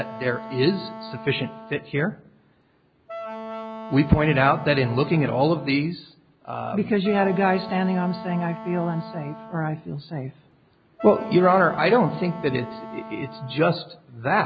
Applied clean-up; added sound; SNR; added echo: none; Wind instrument, woodwind instrument; 14 dB; none.